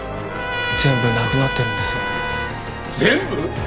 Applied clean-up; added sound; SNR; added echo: none; Trumpet; 5 dB; none.